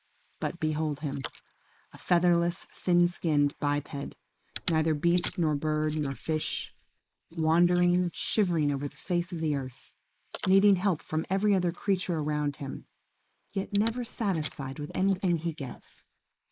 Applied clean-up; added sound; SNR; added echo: neural mask model Resemble Enhance denoiser.